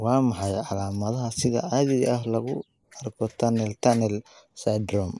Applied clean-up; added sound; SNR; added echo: neural mask model Resemble Enhance denoiser.